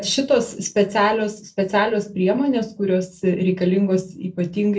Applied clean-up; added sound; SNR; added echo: none; none; none; reverberation time 0.2 s.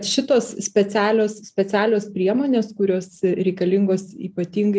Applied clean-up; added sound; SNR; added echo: none; none; none; none.